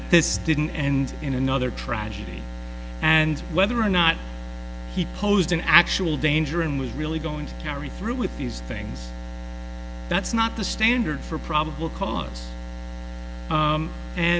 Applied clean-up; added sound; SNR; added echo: none; none; none; none.